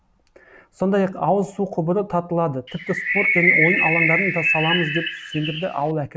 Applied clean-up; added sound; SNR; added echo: none; Bird; -2 dB; none.